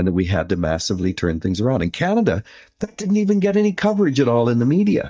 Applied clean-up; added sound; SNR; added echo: neural mask model DeepFilterNet 3.